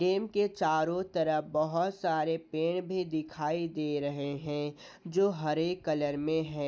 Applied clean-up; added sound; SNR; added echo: none; none; none; none.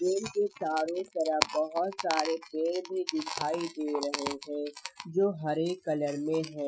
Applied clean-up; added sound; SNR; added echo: classical method Wiener filter.